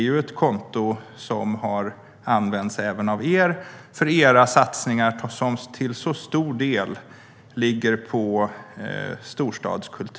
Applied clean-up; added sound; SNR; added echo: none; none; none; none.